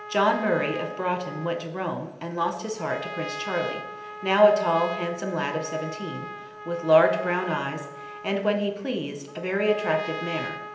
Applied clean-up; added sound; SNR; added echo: none; Trumpet; 12 dB; reverberation time 0.8 s.